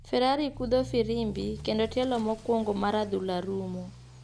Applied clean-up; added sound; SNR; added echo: none; Accelerating, revving, vroom / Motor vehicle (road); 14 dB; none.